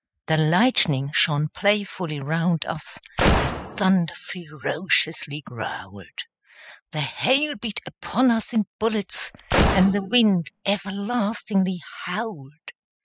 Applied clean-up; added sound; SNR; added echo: classical method spectral subtraction.